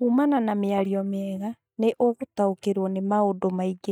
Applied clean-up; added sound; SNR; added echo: neural mask model DeepFilterNet 3.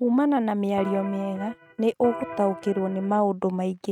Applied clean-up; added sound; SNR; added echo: neural mask model RNNoise.